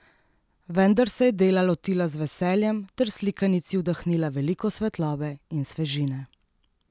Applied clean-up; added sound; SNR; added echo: none; none; none; none.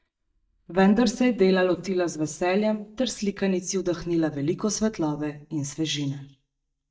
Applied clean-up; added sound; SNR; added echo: neural mask model DeepFilterNet 3.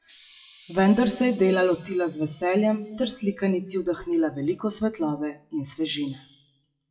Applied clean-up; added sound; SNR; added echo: classical method WPE with log-MMSE.